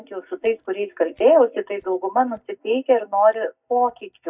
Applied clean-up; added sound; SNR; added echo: neural mask model DeepFilterNet 3.